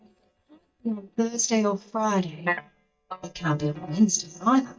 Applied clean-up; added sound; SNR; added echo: neural mask model DeepFilterNet 3.